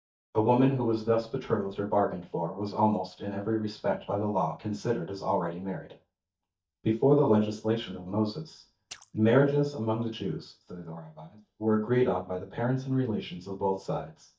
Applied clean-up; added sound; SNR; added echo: neural mask model DeepFilterNet 3.